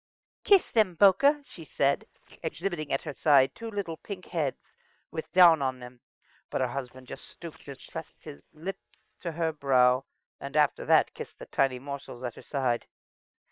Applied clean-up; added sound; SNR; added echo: neural separator model SepFormer WHAM!.